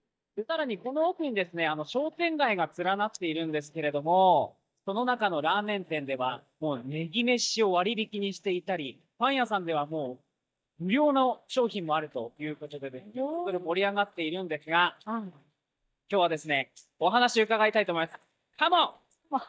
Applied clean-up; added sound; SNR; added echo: neural mask model DeepFilterNet 3.